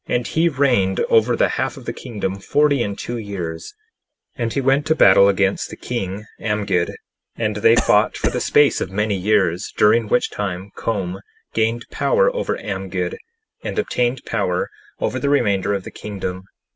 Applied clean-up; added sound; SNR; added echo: none; Cough; 5 dB; none.